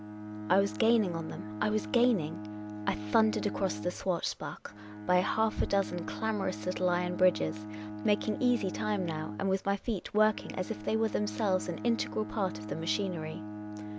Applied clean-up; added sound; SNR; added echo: none; Bowed string instrument; 9 dB; none.